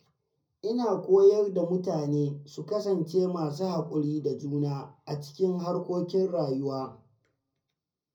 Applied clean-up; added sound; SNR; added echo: none; none; none; reverberation time 0.4 s.